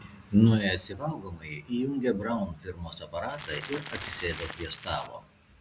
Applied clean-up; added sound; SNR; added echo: none; Crackle; 12 dB; none.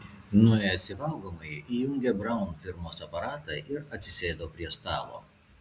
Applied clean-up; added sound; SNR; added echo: none; none; none; none.